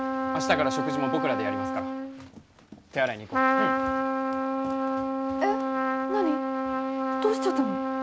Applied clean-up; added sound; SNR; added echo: none; Trumpet; -4 dB; none.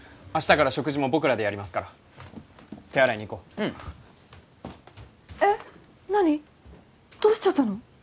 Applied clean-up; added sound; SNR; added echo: none; none; none; none.